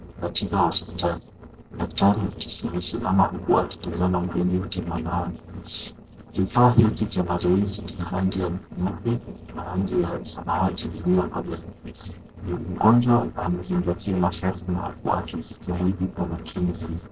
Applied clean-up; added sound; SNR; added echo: neural separator model SepFormer DNS4.